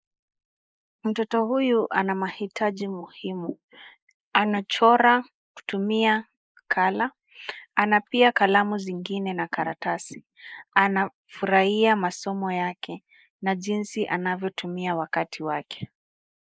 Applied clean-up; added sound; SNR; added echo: neural mask model Resemble Enhance denoiser.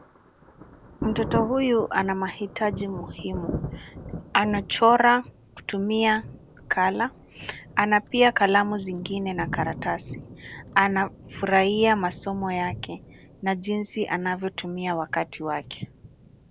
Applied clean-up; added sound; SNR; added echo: none; Thunder; 13 dB; none.